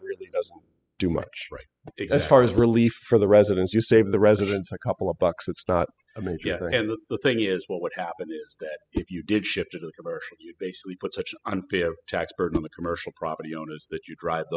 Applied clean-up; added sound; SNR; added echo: classical method spectral subtraction.